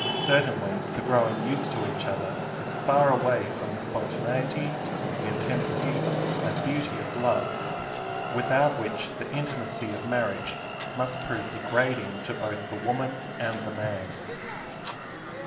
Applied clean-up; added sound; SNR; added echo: none; Traffic noise, roadway noise; 2 dB; reverberation time 1.9 s.